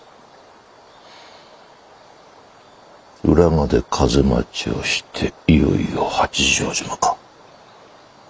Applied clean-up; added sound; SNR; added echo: none; none; none; none.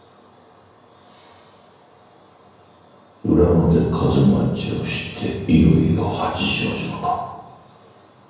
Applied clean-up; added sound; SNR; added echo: none; none; none; reverberation time 1.0 s.